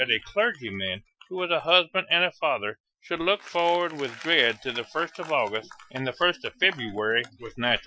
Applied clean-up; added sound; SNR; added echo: classical method Wiener filter.